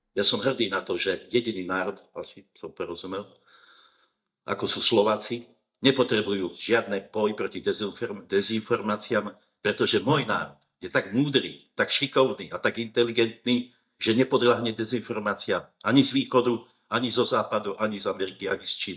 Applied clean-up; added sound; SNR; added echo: neural mask model DeepFilterNet 3.